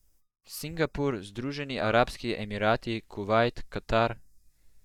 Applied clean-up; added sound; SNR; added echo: neural mask model DeepFilterNet 3.